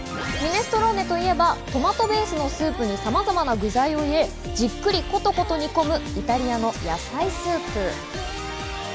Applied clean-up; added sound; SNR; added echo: none; none; none; none.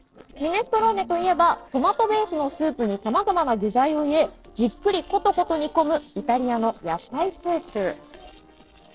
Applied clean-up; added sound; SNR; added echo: neural separator model SepFormer DNS4.